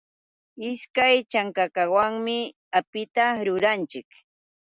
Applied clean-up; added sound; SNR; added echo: none; none; none; none.